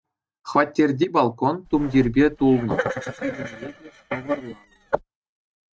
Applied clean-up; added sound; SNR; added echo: neural mask model RNNoise.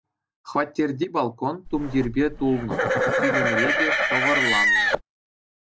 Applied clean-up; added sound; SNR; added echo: none; Livestock, farm animals, working animals; -4 dB; none.